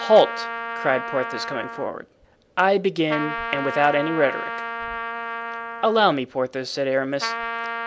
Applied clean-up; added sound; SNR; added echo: none; Trumpet; 8 dB; none.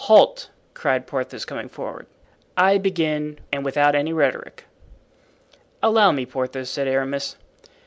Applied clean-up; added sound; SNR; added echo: none; none; none; none.